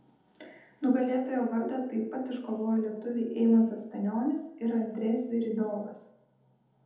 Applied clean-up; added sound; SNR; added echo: none; none; none; reverberation time 1.0 s.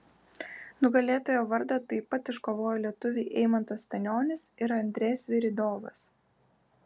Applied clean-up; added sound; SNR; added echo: none; none; none; none.